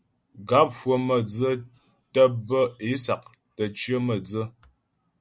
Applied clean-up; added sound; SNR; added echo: none; none; none; none.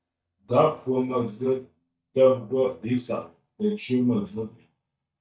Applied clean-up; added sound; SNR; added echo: neural mask model DeepFilterNet 3.